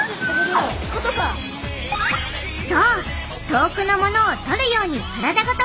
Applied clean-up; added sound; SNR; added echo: none; none; none; none.